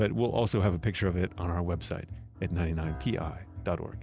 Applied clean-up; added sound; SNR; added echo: none; none; none; none.